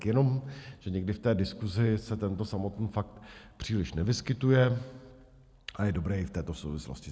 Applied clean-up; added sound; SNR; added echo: none; none; none; none.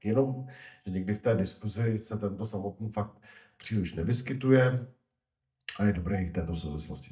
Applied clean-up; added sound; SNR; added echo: neural mask model DeepFilterNet 3.